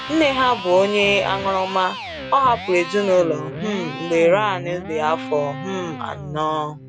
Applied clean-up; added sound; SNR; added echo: none; Electric guitar; 11 dB; none.